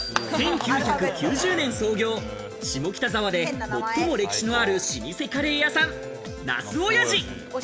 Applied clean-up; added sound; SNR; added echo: none; none; none; none.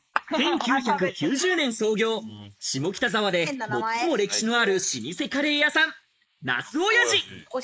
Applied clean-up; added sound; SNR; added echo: neural mask model Resemble Enhance denoiser.